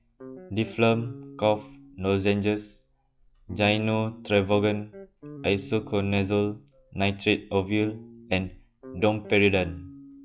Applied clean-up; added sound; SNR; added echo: classical method log-MMSE.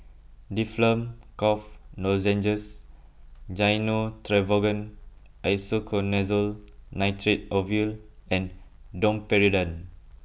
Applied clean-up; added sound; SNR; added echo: none; none; none; none.